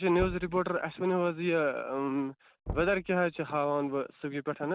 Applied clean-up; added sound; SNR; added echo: none; Knock; 15 dB; none.